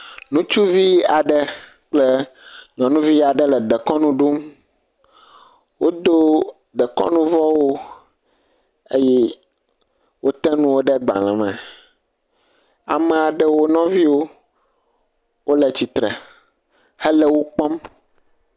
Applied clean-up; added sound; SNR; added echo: none; none; none; none.